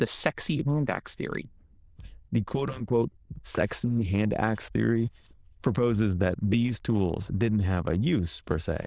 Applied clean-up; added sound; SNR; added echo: neural diffusion model UNIVERSE++.